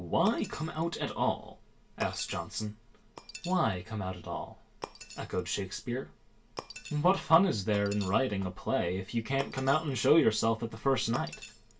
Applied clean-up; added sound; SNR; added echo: none; Shatter; 18 dB; reverberation time 0.2 s.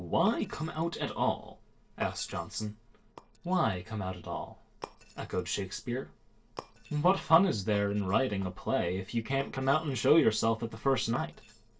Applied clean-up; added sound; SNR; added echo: neural separator model SepFormer DNS4.